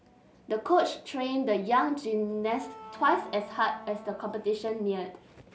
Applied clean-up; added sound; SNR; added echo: none; Wind instrument, woodwind instrument; 18 dB; none.